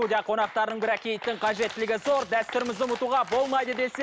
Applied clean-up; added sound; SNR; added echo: none; Walk, footsteps; 19 dB; none.